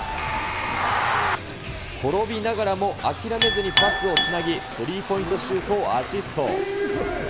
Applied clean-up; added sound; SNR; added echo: none; Chink, clink; 6 dB; none.